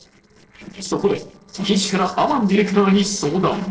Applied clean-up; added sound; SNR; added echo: neural separator model SepFormer DNS4.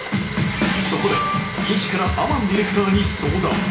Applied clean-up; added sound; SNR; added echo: none; Domestic sounds, home sounds; 9 dB; reverberation time 0.8 s.